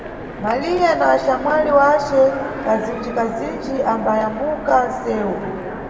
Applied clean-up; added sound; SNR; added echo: none; Train; 11 dB; reverberation time 2.2 s.